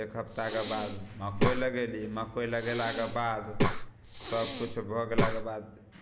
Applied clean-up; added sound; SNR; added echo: none; Breathing; -2 dB; none.